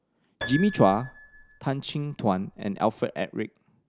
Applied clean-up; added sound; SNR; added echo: none; Piano; 14 dB; none.